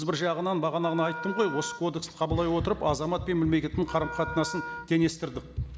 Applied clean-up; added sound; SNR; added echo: none; Wind instrument, woodwind instrument; 13 dB; none.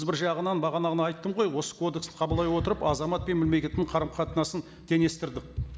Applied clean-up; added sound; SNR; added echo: none; none; none; none.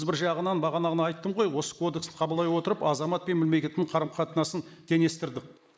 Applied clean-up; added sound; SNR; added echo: neural mask model Resemble Enhance denoiser.